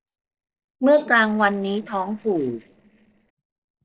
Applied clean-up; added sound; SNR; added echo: neural separator model SepFormer DNS4.